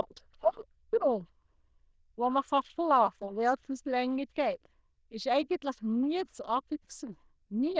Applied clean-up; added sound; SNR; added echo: neural diffusion model UNIVERSE++.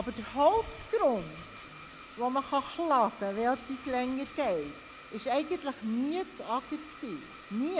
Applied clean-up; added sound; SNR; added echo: none; Domestic sounds, home sounds; 16 dB; none.